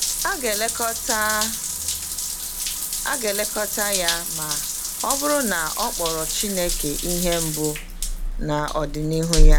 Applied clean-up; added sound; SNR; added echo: none; Drip / Trickle, dribble / Bathtub (filling or washing) / Water tap, faucet; -4 dB; none.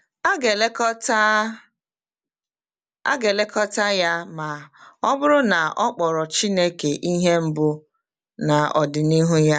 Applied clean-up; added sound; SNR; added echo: none; none; none; none.